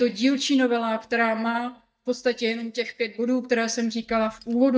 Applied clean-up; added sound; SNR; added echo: neural mask model DeepFilterNet 3.